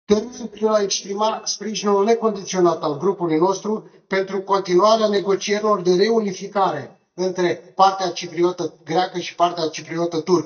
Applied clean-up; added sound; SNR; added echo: neural mask model DeepFilterNet 3.